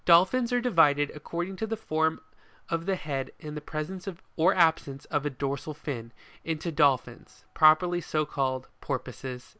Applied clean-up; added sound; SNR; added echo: none; none; none; none.